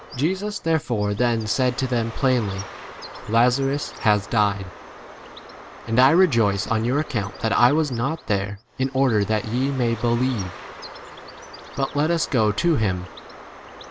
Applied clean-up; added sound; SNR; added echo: none; Bird; 16 dB; none.